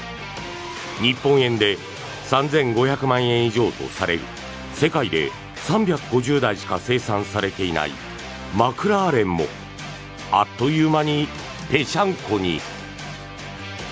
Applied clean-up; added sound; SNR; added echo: none; none; none; none.